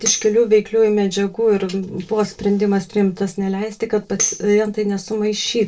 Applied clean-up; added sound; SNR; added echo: neural separator model SepFormer DNS4.